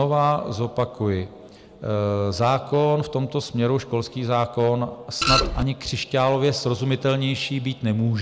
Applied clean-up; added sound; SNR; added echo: none; Printer; -2 dB; none.